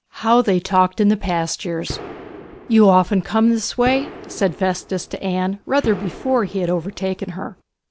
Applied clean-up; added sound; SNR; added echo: none; Gunshot, gunfire; 17 dB; none.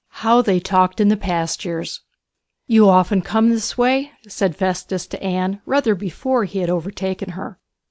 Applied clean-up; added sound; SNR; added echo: none; none; none; none.